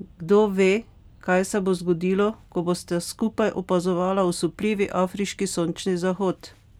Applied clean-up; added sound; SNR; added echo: none; none; none; none.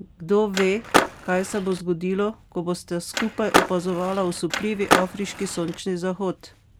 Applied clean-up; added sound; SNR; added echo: none; Skateboard; 0 dB; none.